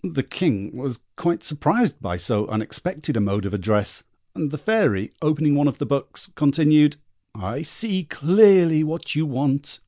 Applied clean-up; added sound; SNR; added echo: none; none; none; none.